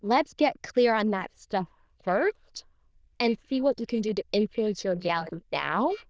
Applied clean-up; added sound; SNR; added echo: neural diffusion model UNIVERSE++.